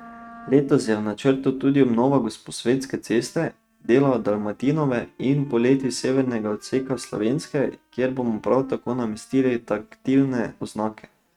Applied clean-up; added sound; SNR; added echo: neural mask model RNNoise.